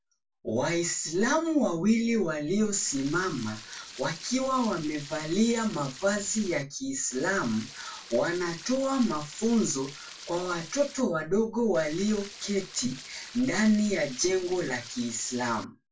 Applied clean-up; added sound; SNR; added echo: none; Stream; 16 dB; reverberation time 0.2 s.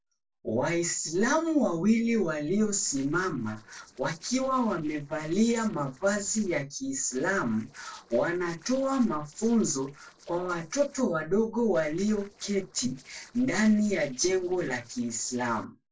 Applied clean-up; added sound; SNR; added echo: neural separator model SepFormer DNS4.